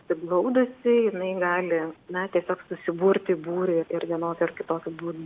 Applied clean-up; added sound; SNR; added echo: none; none; none; none.